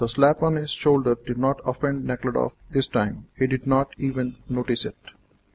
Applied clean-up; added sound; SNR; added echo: none; none; none; none.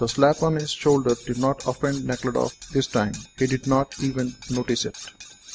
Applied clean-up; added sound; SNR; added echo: none; Cutlery, silverware; 18 dB; none.